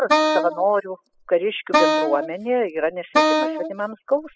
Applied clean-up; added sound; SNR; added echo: classical method spectral subtraction.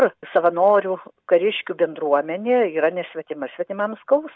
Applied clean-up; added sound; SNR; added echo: none; none; none; none.